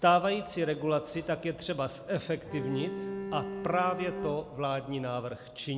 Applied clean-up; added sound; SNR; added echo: none; Bowed string instrument; 7 dB; none.